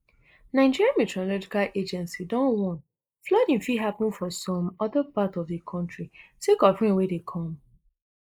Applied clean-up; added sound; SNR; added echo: neural mask model Resemble Enhance denoiser.